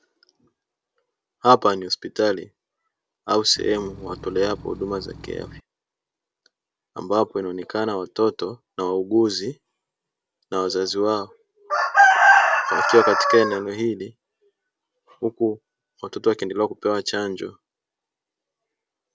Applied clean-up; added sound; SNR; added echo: none; Engine / Truck / Car; 17 dB; none.